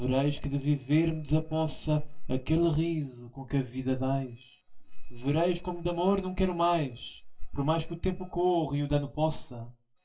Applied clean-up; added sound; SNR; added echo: neural separator model SepFormer DNS4.